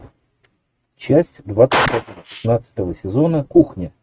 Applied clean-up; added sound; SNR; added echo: neural mask model RNNoise.